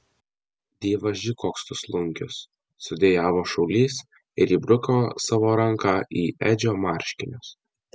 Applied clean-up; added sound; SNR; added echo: none; none; none; none.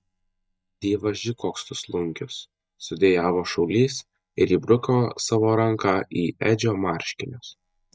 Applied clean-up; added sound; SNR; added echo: neural mask model DeepFilterNet 3.